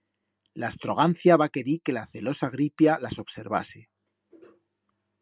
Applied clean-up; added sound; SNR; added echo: none; none; none; none.